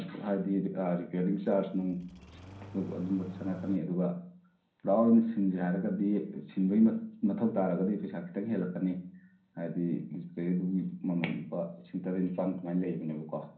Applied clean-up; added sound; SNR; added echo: none; Engine starting; 18 dB; reverberation time 0.6 s.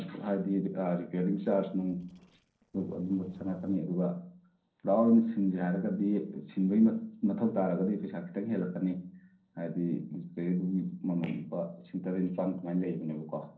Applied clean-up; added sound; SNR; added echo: neural separator model SepFormer DNS4.